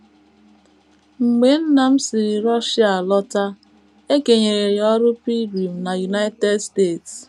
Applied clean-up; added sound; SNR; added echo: none; none; none; none.